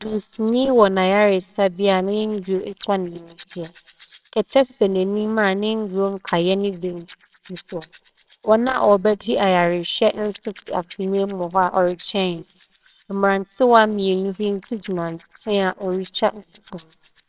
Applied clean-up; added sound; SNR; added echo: neural separator model SepFormer WHAMR!.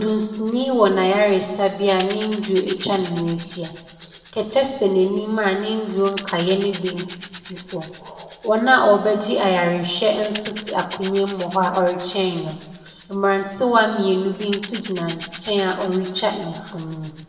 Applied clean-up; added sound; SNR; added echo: none; Rattle / Rattle (instrument); 19 dB; reverberation time 1.1 s.